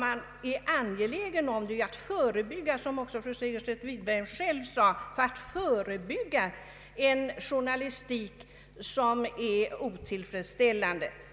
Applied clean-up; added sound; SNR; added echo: none; none; none; none.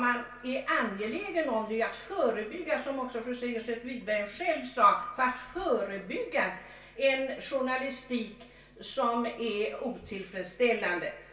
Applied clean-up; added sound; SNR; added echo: none; none; none; reverberation time 0.3 s.